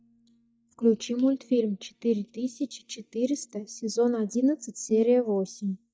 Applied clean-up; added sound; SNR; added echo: neural mask model DeepFilterNet 3.